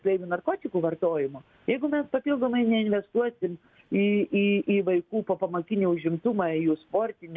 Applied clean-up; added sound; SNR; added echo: none; none; none; none.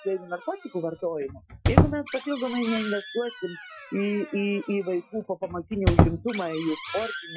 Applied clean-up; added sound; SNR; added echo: classical method Wiener filter.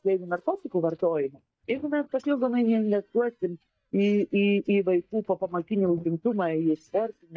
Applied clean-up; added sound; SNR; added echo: neural mask model DeepFilterNet 3.